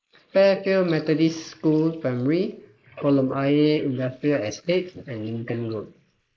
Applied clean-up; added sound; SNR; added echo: neural mask model Resemble Enhance denoiser.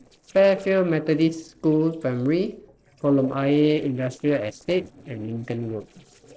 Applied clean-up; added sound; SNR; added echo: neural separator model SepFormer DNS4.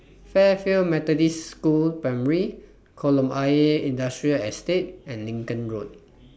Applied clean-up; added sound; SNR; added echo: none; none; none; none.